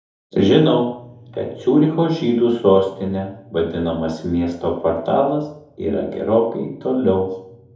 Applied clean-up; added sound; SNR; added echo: none; none; none; reverberation time 2.6 s.